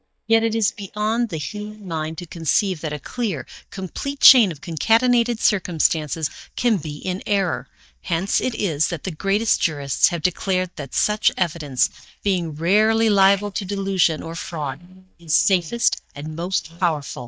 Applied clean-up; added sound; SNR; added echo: neural mask model DeepFilterNet 3.